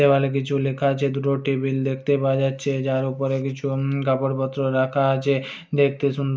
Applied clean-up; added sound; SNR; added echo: none; none; none; none.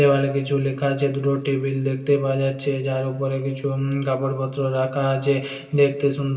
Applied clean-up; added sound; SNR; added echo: none; none; none; reverberation time 2.8 s.